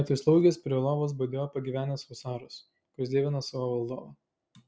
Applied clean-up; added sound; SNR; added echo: none; none; none; none.